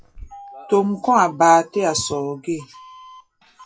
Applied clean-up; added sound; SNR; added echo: classical method WPE with log-MMSE.